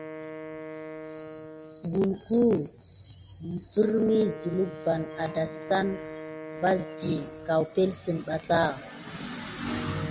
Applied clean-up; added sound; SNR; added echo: none; Wind instrument, woodwind instrument; 14 dB; none.